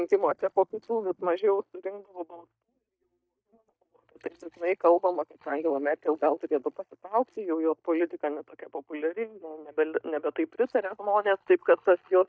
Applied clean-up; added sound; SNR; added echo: neural mask model DeepFilterNet 3.